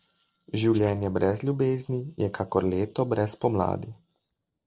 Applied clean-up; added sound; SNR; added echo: neural separator model SepFormer DNS4.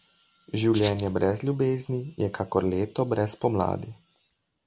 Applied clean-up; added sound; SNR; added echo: none; Rattle (instrument); 12 dB; none.